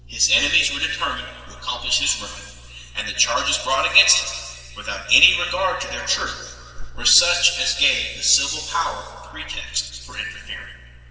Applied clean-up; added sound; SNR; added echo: none; none; none; reverberation time 1.8 s.